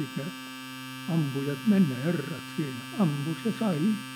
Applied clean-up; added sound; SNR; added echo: none; Domestic sounds, home sounds; 11 dB; none.